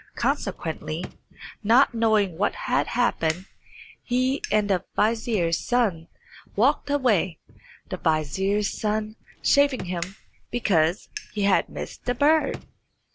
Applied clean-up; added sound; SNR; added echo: none; Drawer open or close + Fire; 20 dB; none.